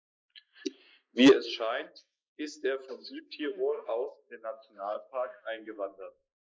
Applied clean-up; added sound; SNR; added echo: neural mask model Resemble Enhance denoiser.